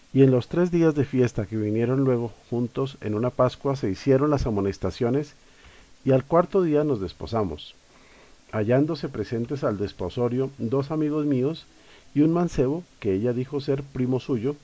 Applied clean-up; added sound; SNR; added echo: none; none; none; none.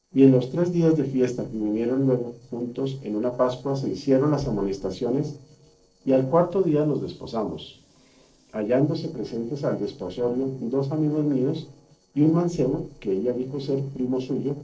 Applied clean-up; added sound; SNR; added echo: neural separator model SepFormer DNS4.